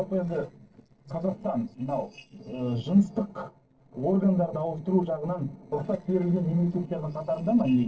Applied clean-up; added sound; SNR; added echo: neural separator model SepFormer DNS4.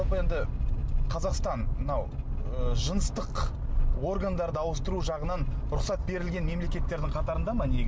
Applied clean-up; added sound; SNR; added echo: none; none; none; none.